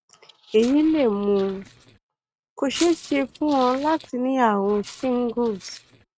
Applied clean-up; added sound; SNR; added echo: neural mask model RNNoise.